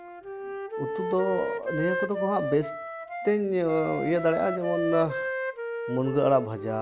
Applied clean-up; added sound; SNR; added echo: none; Wind instrument, woodwind instrument; 5 dB; none.